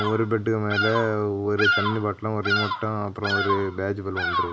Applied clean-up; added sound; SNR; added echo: none; Bird vocalization, bird call, bird song; 3 dB; none.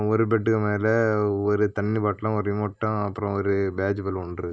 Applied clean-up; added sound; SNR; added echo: none; none; none; none.